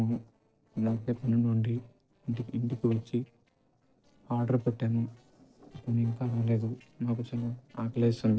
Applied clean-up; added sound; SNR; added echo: neural separator model SepFormer DNS4.